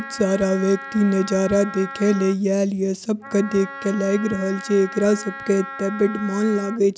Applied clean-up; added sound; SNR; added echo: none; Wind instrument, woodwind instrument; 14 dB; none.